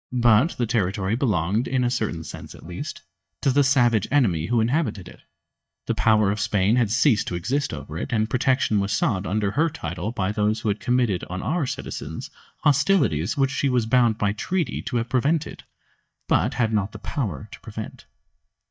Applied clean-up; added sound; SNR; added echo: neural mask model DeepFilterNet 3.